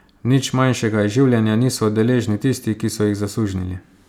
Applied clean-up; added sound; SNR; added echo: none; none; none; none.